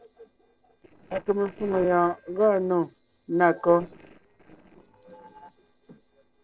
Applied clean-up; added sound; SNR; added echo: neural separator model SepFormer DNS4.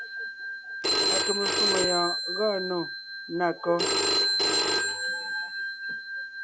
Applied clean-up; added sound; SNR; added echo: none; Telephone; -4 dB; none.